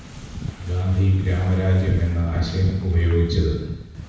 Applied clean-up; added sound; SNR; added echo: none; Wind / Ocean; 11 dB; reverberation time 1.1 s.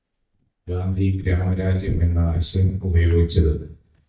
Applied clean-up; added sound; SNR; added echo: neural mask model DeepFilterNet 3.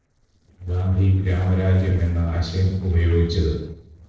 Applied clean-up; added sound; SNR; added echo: neural separator model SepFormer DNS4.